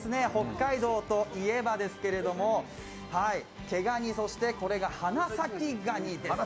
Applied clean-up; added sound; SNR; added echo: none; none; none; none.